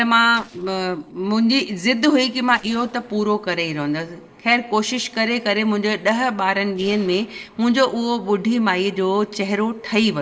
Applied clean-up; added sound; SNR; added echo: neural separator model SepFormer DNS4.